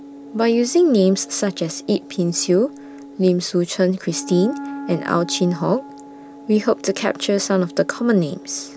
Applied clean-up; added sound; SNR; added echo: none; Wind instrument, woodwind instrument; 16 dB; none.